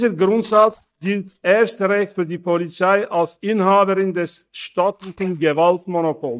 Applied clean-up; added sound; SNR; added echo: neural mask model DeepFilterNet 3.